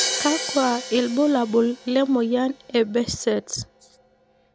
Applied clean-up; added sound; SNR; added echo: none; Crash cymbal; 10 dB; none.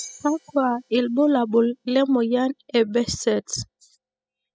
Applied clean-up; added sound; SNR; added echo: classical method spectral subtraction.